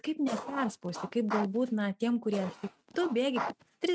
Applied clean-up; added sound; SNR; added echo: neural mask model RNNoise.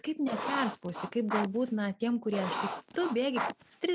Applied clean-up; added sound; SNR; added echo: none; Writing; 5 dB; none.